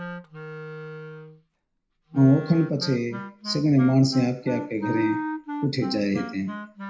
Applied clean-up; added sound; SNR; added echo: none; Wind instrument, woodwind instrument; 10 dB; reverberation time 0.5 s.